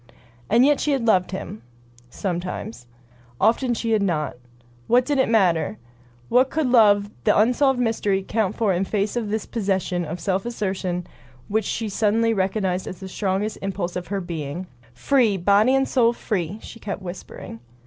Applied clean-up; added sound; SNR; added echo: none; none; none; none.